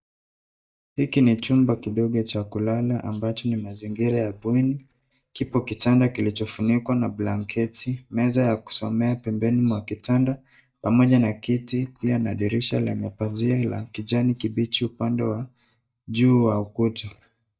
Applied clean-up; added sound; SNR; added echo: neural mask model DeepFilterNet 3.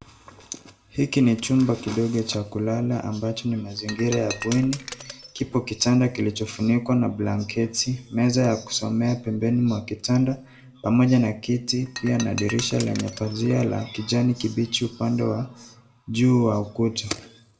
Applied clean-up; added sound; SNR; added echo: none; Shatter; 15 dB; reverberation time 0.3 s.